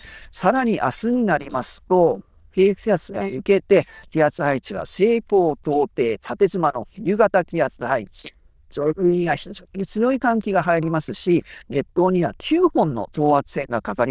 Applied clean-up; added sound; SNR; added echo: neural diffusion model UNIVERSE++.